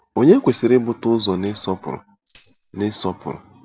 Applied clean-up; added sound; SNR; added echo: none; Tambourine; 17 dB; none.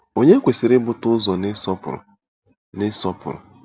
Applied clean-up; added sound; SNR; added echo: none; none; none; none.